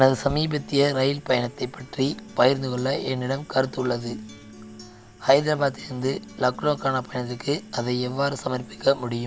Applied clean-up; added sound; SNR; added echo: none; Acoustic guitar; 19 dB; none.